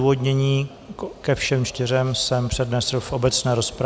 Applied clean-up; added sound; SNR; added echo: none; none; none; none.